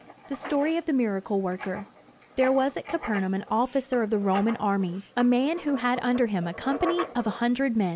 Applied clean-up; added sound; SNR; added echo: none; Writing; 14 dB; none.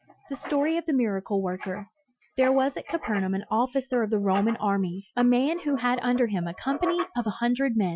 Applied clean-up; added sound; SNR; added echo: classical method Wiener filter.